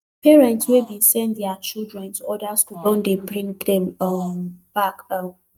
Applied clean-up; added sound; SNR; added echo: neural mask model DeepFilterNet 3.